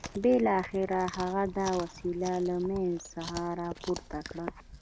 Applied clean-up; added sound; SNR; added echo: none; Chewing, mastication; 14 dB; none.